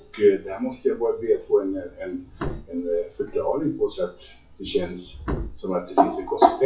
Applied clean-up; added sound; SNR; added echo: classical method WPE with log-MMSE.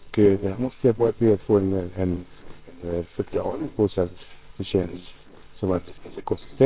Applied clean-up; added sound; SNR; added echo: neural separator model SepFormer WHAMR!.